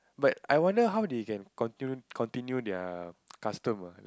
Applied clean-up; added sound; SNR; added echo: none; none; none; none.